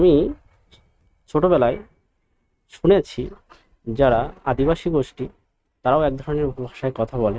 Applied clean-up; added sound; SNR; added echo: neural mask model RNNoise.